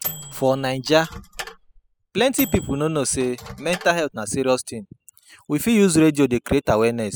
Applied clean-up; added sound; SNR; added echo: classical method spectral subtraction.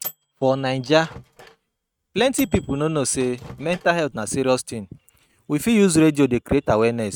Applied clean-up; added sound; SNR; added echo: neural mask model RNNoise.